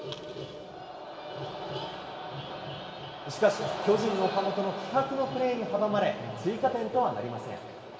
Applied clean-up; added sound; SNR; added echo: none; none; none; reverberation time 1.7 s.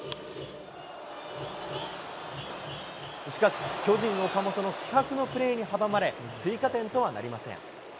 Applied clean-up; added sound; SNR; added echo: none; none; none; none.